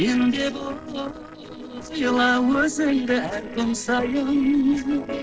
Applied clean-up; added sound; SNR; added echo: neural separator model SepFormer DNS4.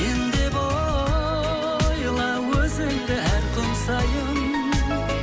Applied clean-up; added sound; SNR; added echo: none; none; none; none.